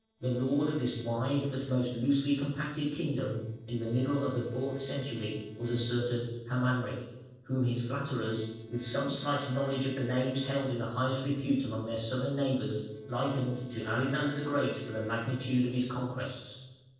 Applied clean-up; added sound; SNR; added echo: neural separator model SepFormer DNS4.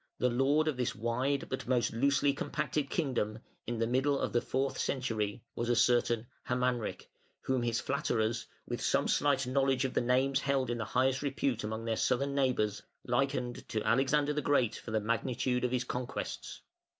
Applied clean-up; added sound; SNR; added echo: none; none; none; none.